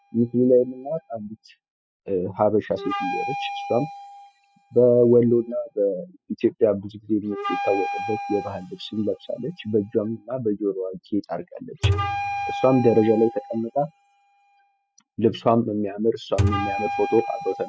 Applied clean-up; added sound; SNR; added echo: classical method spectral subtraction.